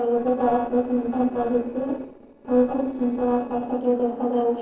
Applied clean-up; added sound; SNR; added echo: neural separator model SepFormer DNS4.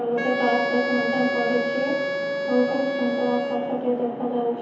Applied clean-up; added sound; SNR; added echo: none; Wind instrument, woodwind instrument; 2 dB; reverberation time 1.0 s.